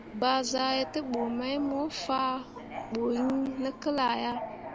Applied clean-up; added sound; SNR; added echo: none; Subway, metro, underground; 12 dB; none.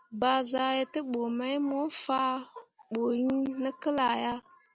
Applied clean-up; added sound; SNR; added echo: none; none; none; none.